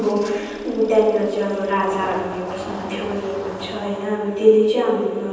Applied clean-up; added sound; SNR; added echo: none; Engine starting; 16 dB; reverberation time 1.1 s.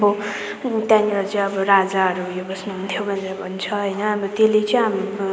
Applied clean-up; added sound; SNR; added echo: none; none; none; none.